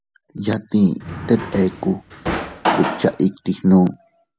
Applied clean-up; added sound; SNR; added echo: none; Drawer open or close; 6 dB; none.